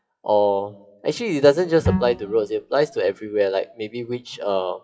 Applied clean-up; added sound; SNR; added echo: classical method WPE with log-MMSE.